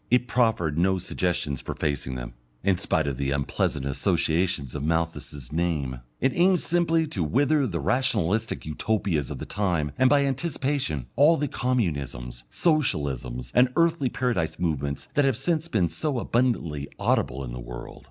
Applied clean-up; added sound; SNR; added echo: none; none; none; none.